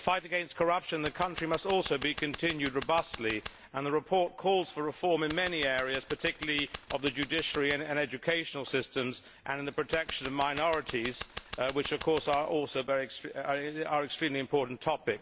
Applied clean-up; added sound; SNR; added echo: none; Scissors; 1 dB; none.